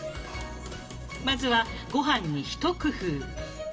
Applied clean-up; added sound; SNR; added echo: none; Hammer / Wood; 16 dB; reverberation time 1.7 s.